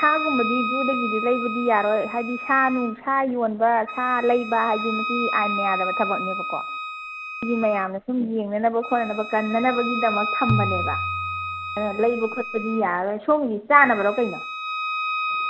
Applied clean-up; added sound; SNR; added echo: none; Wind instrument, woodwind instrument + Tabla; 5 dB; none.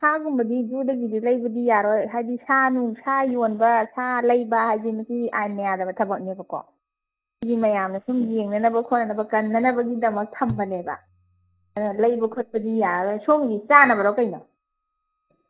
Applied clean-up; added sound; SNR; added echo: neural mask model DeepFilterNet 3.